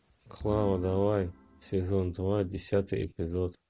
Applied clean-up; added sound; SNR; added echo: none; Organ; 12 dB; none.